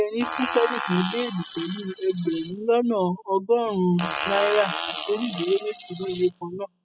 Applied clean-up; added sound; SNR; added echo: classical method spectral subtraction.